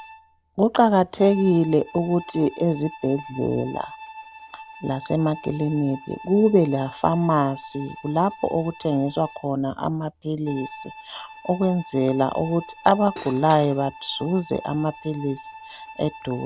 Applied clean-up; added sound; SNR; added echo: none; Bowed string instrument + Cutlery, silverware / Dishes, pots, and pans; 18 dB; none.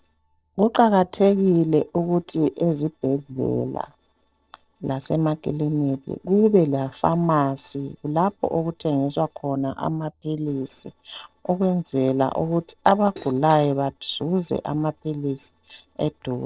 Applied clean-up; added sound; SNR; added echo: neural separator model SepFormer DNS4.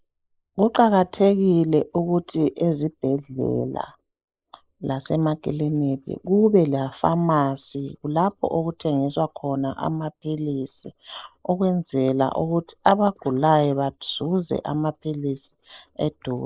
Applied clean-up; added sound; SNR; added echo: neural mask model Resemble Enhance denoiser.